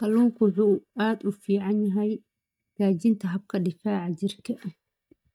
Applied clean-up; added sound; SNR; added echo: neural mask model DeepFilterNet 3.